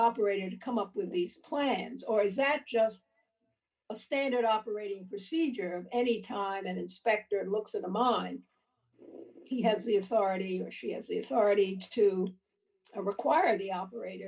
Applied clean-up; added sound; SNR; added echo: none; none; none; reverberation time 0.2 s.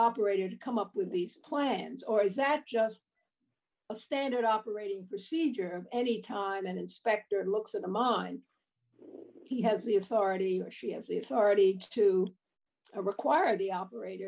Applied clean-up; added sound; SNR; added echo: none; none; none; none.